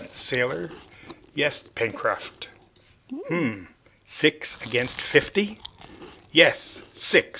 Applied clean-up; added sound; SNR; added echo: none; Chewing, mastication; 18 dB; none.